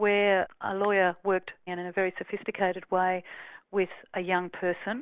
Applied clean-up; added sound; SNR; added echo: none; none; none; none.